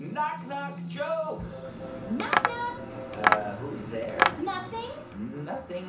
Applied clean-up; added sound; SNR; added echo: none; Tap; -4 dB; reverberation time 0.7 s.